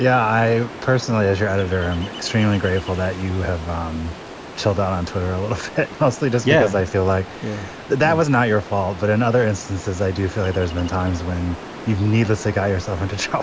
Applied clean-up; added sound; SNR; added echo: none; Ocean; 15 dB; none.